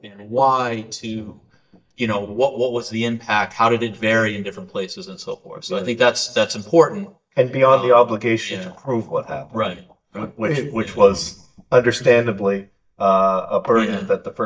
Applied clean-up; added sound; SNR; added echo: neural mask model DeepFilterNet 3.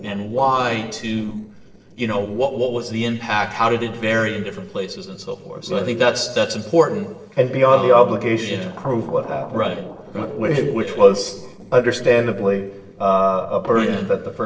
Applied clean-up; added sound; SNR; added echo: neural separator model SepFormer DNS4.